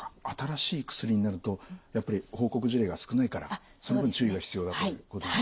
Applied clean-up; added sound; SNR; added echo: none; none; none; none.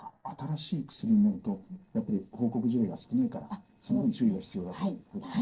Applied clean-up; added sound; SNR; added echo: neural separator model SepFormer DNS4.